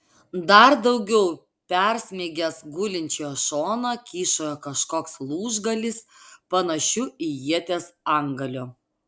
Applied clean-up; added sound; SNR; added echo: none; none; none; none.